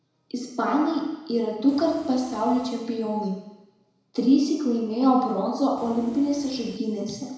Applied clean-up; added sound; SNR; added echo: none; Train; 18 dB; reverberation time 1.0 s.